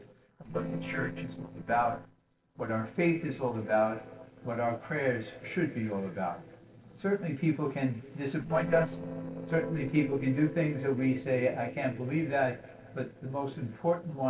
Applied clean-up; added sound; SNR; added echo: neural separator model SepFormer DNS4.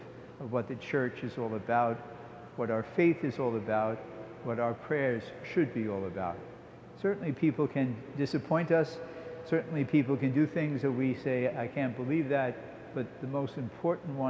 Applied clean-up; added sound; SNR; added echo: none; none; none; none.